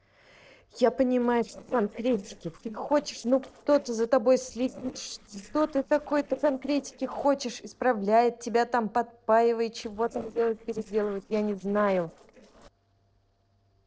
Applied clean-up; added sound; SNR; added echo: neural separator model SepFormer DNS4.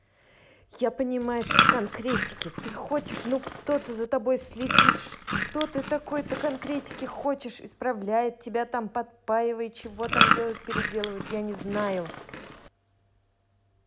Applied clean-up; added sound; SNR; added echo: none; Chewing, mastication; -3 dB; none.